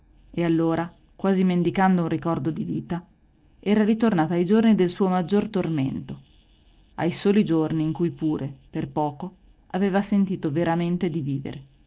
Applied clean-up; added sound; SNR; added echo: neural separator model SepFormer DNS4.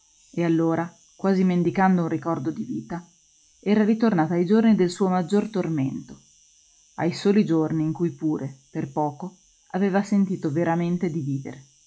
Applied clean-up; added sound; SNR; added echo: classical method log-MMSE.